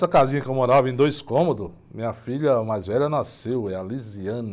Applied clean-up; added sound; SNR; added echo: none; none; none; none.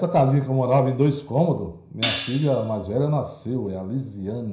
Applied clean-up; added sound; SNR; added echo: none; Hi-hat; 10 dB; reverberation time 0.5 s.